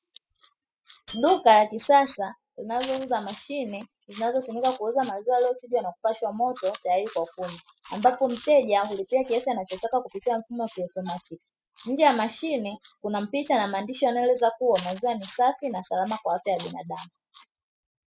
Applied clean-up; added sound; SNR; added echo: classical method spectral subtraction.